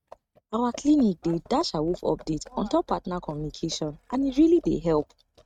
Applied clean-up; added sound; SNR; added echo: neural mask model RNNoise.